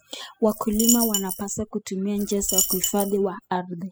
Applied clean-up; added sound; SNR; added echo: classical method spectral subtraction.